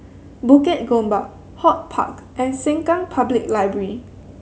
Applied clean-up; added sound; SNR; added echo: none; none; none; none.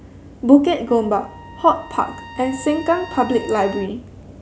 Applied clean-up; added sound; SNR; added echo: none; Trumpet; 18 dB; none.